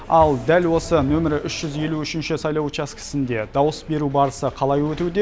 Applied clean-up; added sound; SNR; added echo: none; none; none; none.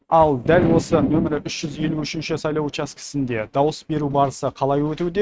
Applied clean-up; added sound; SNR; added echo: neural mask model RNNoise.